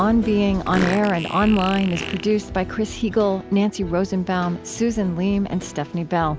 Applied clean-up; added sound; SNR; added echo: none; Fart; 12 dB; none.